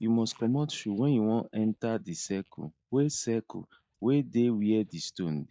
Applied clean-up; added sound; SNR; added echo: neural mask model DeepFilterNet 3.